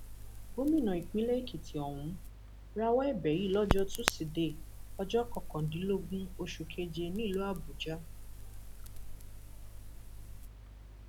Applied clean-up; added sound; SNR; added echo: none; Crackle; 5 dB; none.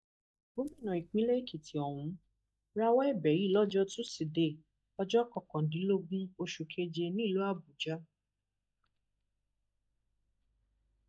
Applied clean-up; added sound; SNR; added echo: neural mask model DeepFilterNet 3.